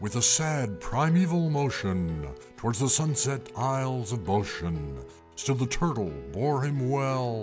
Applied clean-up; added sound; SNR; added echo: none; none; none; none.